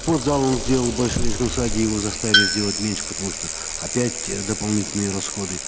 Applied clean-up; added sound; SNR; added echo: none; Bicycle + Tools; 1 dB; none.